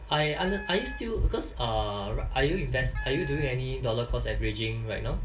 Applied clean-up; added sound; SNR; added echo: none; Wind instrument, woodwind instrument; 15 dB; reverberation time 0.2 s.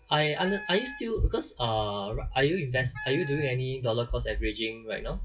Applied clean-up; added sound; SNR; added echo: classical method WPE with log-MMSE.